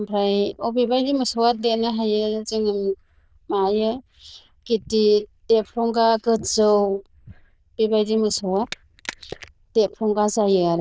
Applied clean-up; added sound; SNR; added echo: neural diffusion model UNIVERSE++.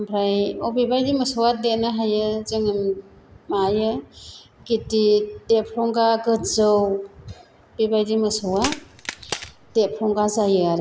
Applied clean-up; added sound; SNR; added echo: none; Crack; 11 dB; none.